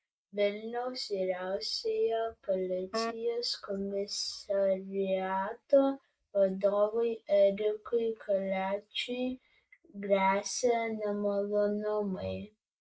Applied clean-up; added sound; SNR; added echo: neural mask model Resemble Enhance denoiser.